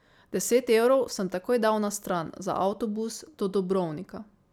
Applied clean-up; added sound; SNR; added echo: none; none; none; none.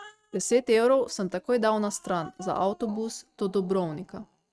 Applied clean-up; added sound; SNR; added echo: neural mask model RNNoise.